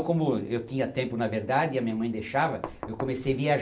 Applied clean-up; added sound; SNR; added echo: none; Knock; 12 dB; none.